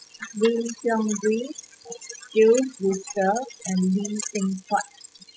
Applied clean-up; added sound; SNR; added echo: classical method spectral subtraction.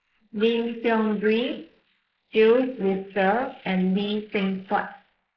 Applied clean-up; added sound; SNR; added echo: neural mask model Resemble Enhance denoiser.